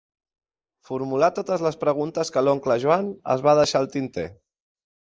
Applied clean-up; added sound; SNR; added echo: neural mask model Resemble Enhance denoiser.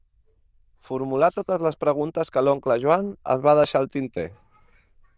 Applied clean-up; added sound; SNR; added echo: neural diffusion model UNIVERSE++.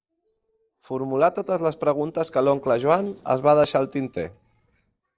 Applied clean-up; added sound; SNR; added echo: neural separator model SepFormer DNS4.